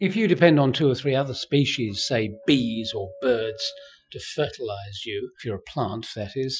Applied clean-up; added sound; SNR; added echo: classical method Wiener filter.